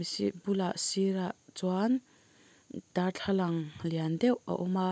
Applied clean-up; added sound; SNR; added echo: none; none; none; none.